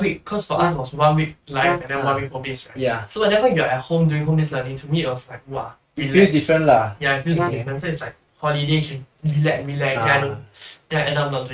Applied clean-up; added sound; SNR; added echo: neural mask model RNNoise.